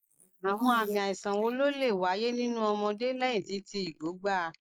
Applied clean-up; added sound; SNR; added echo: neural mask model Resemble Enhance denoiser.